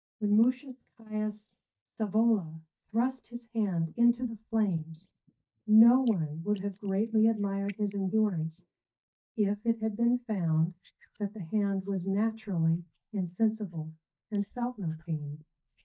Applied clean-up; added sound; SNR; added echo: neural mask model DeepFilterNet 3.